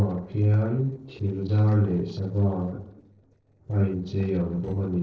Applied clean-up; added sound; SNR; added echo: neural separator model SepFormer DNS4.